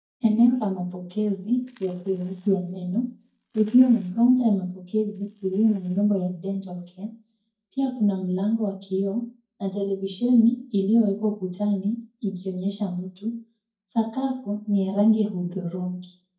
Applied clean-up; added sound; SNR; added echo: neural mask model DeepFilterNet 3.